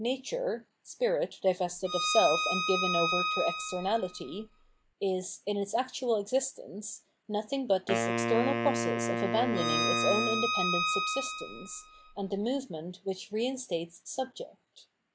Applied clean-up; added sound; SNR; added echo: none; Wind instrument, woodwind instrument + Bowed string instrument; 0 dB; none.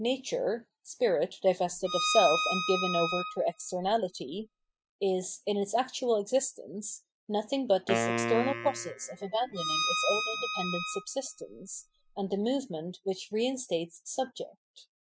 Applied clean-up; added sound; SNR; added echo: classical method spectral subtraction.